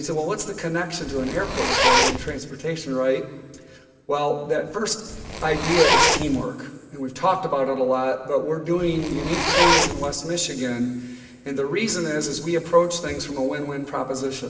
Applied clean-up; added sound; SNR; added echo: none; Zipper (clothing); -3 dB; reverberation time 2.6 s.